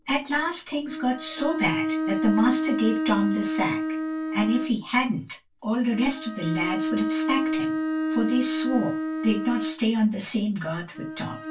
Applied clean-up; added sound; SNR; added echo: none; Bowed string instrument; 3 dB; reverberation time 0.2 s.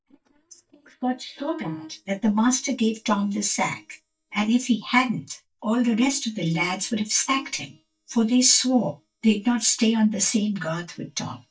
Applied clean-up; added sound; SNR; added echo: neural mask model DeepFilterNet 3.